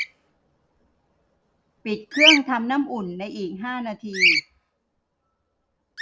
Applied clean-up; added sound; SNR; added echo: none; Bird vocalization, bird call, bird song; -2 dB; none.